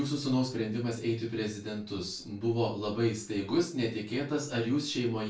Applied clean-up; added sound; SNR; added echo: none; none; none; reverberation time 0.3 s.